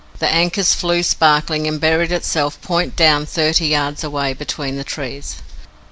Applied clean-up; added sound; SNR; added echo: none; none; none; none.